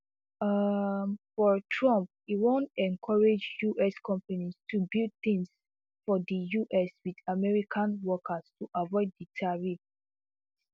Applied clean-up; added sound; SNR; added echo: none; none; none; none.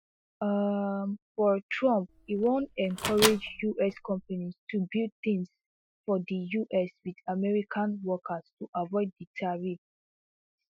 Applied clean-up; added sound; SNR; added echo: classical method Wiener filter.